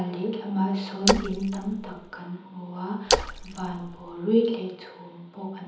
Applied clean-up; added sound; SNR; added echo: none; Splash, splatter; 0 dB; reverberation time 1.3 s.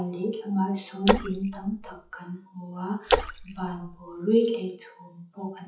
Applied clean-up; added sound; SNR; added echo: classical method WPE with log-MMSE.